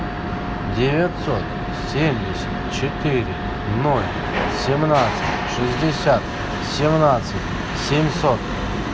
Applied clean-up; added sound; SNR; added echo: none; none; none; none.